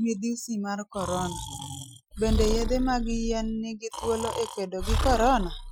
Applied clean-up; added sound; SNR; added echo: classical method Wiener filter.